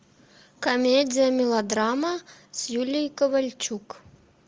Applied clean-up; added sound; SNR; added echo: none; none; none; none.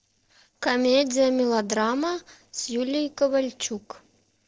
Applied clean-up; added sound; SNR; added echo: neural separator model SepFormer DNS4.